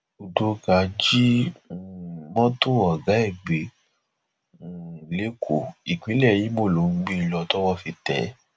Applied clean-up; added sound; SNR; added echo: none; none; none; none.